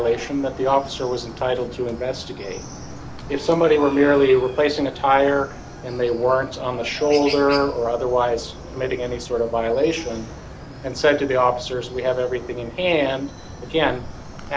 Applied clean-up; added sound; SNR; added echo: none; Chicken, rooster; 14 dB; none.